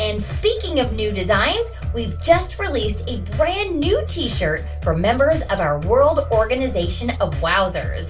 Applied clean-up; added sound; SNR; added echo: none; none; none; reverberation time 0.2 s.